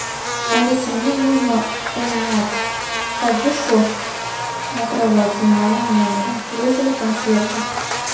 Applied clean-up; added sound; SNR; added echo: none; Buzz; 4 dB; reverberation time 0.7 s.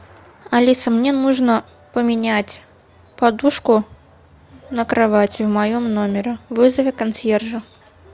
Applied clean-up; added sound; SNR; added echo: none; none; none; none.